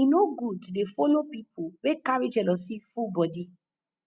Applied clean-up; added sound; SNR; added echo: none; none; none; none.